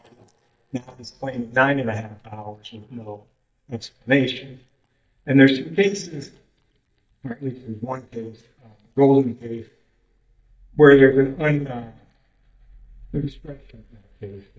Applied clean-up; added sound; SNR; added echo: neural mask model DeepFilterNet 3.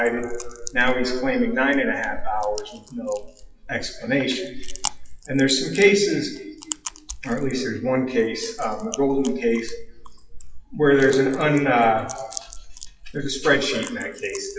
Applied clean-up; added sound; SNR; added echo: classical method WPE with log-MMSE.